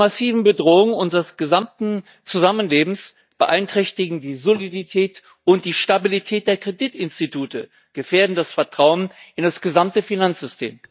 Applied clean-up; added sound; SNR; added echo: neural mask model DeepFilterNet 3.